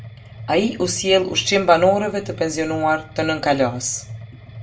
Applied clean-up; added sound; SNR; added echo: none; Mechanisms; 16 dB; reverberation time 0.3 s.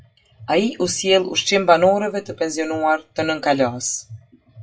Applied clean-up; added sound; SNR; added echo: classical method WPE with log-MMSE.